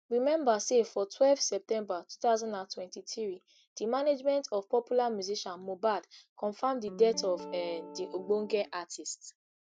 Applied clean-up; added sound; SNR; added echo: none; Guitar; 14 dB; none.